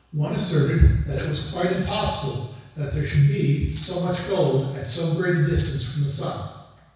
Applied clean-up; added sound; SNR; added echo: none; Cutlery, silverware; 17 dB; reverberation time 1.1 s.